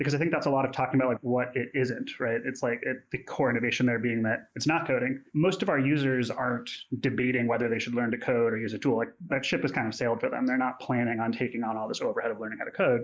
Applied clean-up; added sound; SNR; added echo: neural mask model Resemble Enhance denoiser.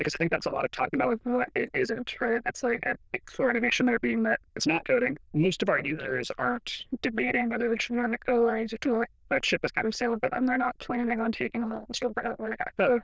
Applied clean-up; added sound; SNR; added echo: neural diffusion model UNIVERSE++.